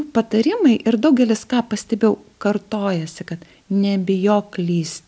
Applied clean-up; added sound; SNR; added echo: none; none; none; none.